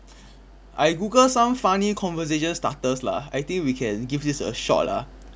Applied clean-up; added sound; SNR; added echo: none; none; none; none.